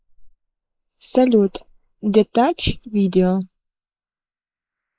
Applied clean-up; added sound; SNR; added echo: neural mask model Resemble Enhance denoiser.